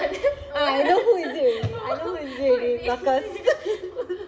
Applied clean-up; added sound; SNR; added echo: none; none; none; reverberation time 1.0 s.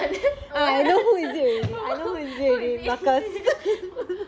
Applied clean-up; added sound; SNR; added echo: none; none; none; none.